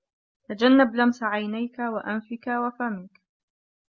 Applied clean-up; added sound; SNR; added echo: none; none; none; none.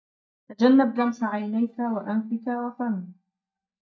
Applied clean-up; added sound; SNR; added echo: neural mask model DeepFilterNet 3.